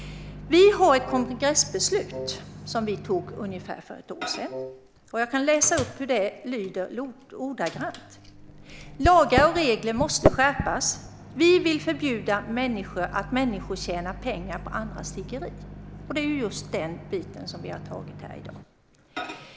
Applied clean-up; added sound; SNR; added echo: none; Wind instrument, woodwind instrument + Microwave oven; 9 dB; none.